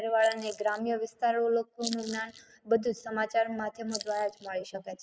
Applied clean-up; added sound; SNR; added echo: neural mask model Resemble Enhance denoiser.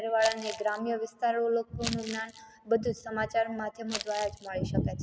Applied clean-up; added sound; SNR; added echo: none; Crumpling, crinkling; 10 dB; none.